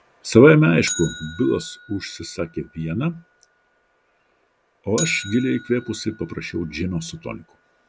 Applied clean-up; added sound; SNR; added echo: none; Bell; 16 dB; none.